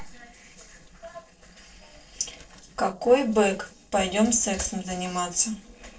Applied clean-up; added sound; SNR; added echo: neural separator model SepFormer DNS4.